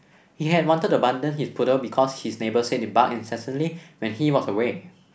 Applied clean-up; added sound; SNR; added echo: none; none; none; none.